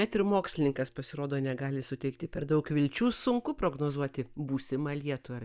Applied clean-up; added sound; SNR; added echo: neural mask model DeepFilterNet 3.